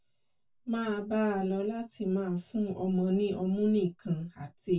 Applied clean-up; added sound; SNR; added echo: none; none; none; reverberation time 0.1 s.